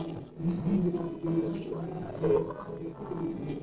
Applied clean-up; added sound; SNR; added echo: neural separator model SepFormer DNS4.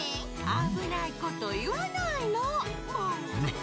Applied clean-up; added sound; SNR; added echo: none; none; none; none.